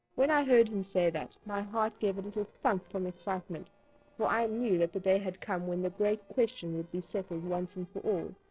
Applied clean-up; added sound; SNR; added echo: neural separator model SepFormer DNS4.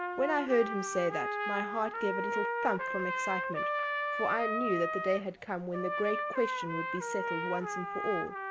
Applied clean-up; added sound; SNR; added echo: none; Trumpet; 1 dB; none.